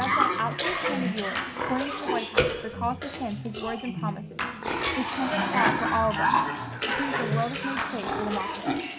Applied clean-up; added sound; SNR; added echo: none; Cough; -4 dB; none.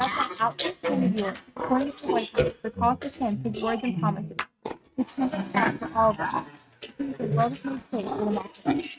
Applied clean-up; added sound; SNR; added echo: neural mask model RNNoise.